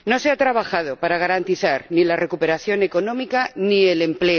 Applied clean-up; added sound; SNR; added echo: none; none; none; none.